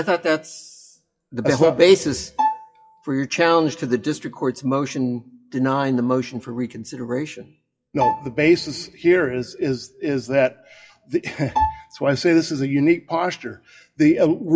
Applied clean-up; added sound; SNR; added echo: classical method WPE with log-MMSE.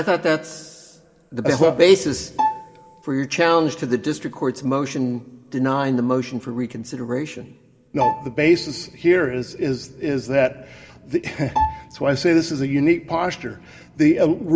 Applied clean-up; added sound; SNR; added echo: none; Bowed string instrument; 7 dB; reverberation time 1.1 s.